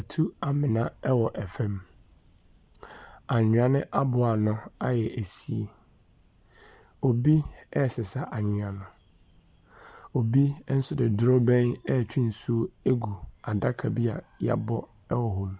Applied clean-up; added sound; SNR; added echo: none; none; none; none.